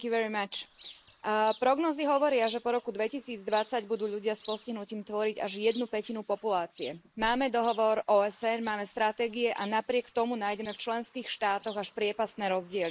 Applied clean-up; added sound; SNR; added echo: neural mask model Resemble Enhance denoiser.